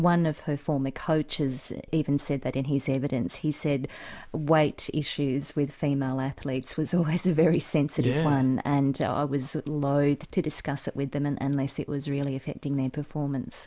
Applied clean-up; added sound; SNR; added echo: none; none; none; none.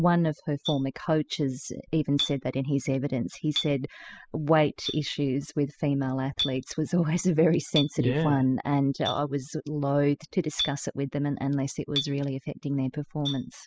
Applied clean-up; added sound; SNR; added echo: classical method spectral subtraction.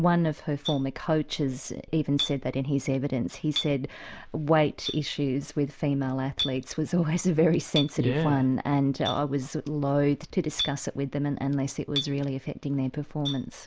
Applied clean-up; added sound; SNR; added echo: none; Chink, clink; 13 dB; none.